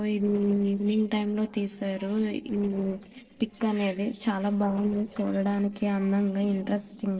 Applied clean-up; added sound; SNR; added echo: neural separator model SepFormer DNS4.